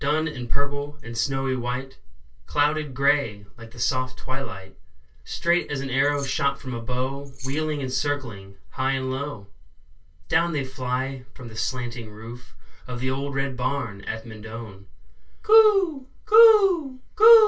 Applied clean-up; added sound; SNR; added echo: none; Keys jangling; 20 dB; reverberation time 0.2 s.